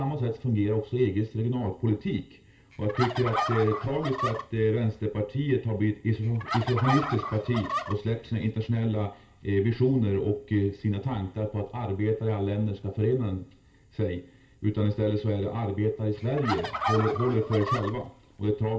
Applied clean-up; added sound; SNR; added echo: none; Fowl; 6 dB; reverberation time 0.2 s.